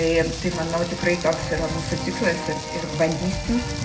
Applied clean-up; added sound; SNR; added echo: none; Rain; 8 dB; reverberation time 0.3 s.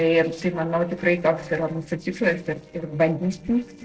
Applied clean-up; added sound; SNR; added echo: neural separator model SepFormer DNS4.